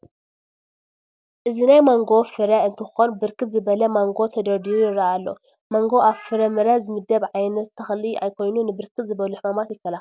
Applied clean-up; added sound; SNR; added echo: none; none; none; none.